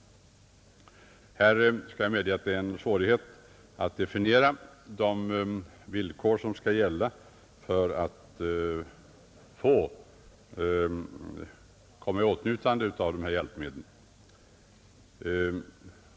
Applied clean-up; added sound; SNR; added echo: none; none; none; none.